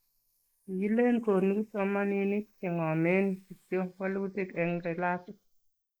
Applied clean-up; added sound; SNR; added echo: neural mask model Resemble Enhance denoiser.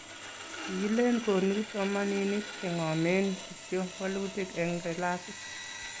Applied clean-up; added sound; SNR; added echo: none; Sawing; 6 dB; none.